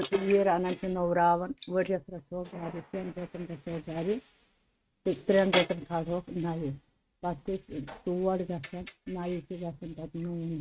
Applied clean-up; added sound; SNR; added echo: neural mask model RNNoise.